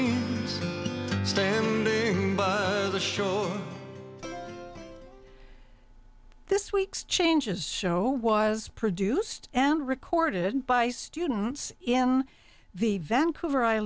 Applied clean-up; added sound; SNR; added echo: none; none; none; none.